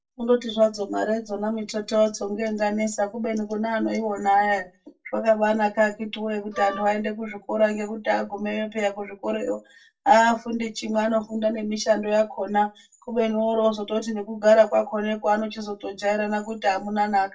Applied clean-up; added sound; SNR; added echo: neural separator model SepFormer DNS4.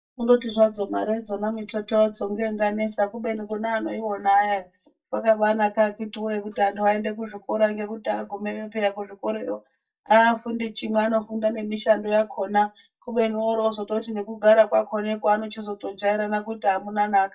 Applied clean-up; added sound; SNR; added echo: neural mask model DeepFilterNet 3.